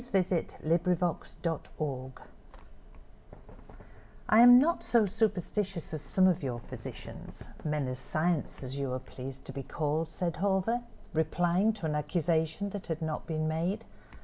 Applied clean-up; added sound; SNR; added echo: none; none; none; none.